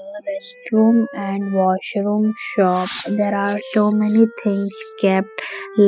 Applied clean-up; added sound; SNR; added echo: classical method spectral subtraction.